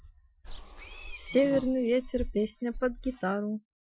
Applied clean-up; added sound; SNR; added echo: classical method Wiener filter.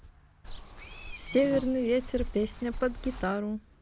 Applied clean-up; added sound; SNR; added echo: none; Walk, footsteps / Insect; 9 dB; none.